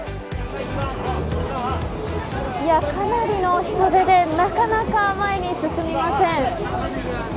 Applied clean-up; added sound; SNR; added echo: none; none; none; none.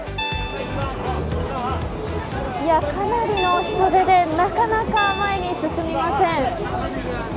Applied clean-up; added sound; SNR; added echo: none; Guitar; 9 dB; none.